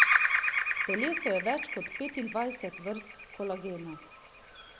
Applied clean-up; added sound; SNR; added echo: none; Bird vocalization, bird call, bird song; -4 dB; none.